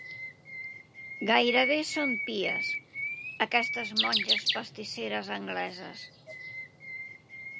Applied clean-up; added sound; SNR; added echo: none; Bird; 2 dB; none.